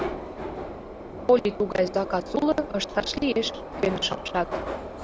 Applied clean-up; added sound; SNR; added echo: none; Subway, metro, underground; 8 dB; none.